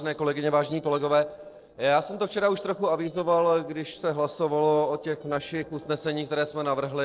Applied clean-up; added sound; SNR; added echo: neural separator model SepFormer DNS4.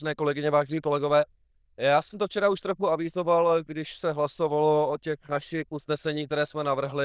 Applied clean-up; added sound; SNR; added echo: neural diffusion model UNIVERSE++.